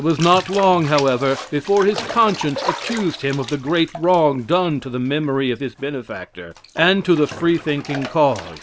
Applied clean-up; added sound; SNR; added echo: none; Bathtub (filling or washing); 14 dB; none.